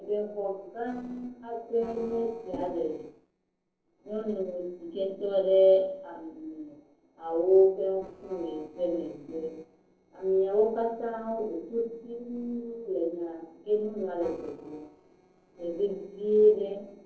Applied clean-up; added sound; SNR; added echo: neural separator model SepFormer DNS4.